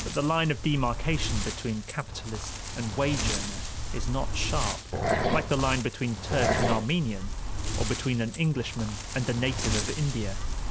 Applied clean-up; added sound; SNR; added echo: none; Wind + Growling; 1 dB; none.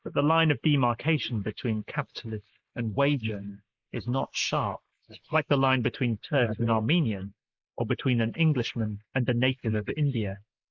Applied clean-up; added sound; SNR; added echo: neural mask model Resemble Enhance denoiser.